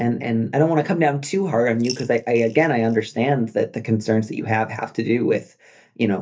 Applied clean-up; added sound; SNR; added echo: neural mask model DeepFilterNet 3.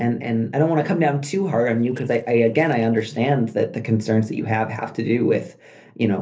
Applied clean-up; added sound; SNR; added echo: neural separator model SepFormer DNS4.